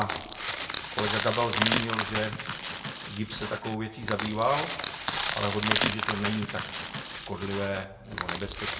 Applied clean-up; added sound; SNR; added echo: none; Crushing; -3 dB; reverberation time 0.5 s.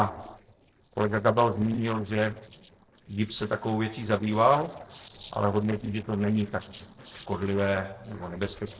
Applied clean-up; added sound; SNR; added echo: neural separator model SepFormer DNS4.